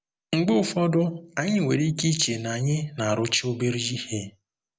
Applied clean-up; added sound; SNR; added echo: none; none; none; none.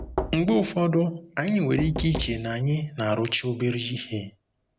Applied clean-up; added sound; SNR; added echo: none; Knock; 12 dB; none.